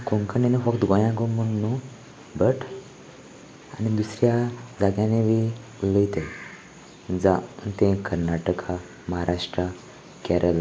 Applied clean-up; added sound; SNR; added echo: none; none; none; none.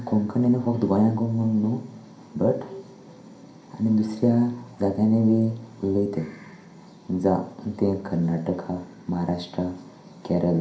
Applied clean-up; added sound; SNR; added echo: none; none; none; reverberation time 0.5 s.